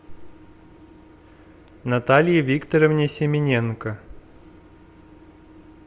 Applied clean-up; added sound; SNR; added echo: none; none; none; none.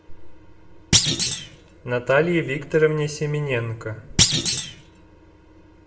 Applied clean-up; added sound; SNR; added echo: none; Thump, thud; -2 dB; reverberation time 0.4 s.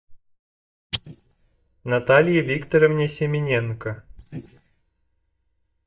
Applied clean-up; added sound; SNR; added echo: neural mask model DeepFilterNet 3.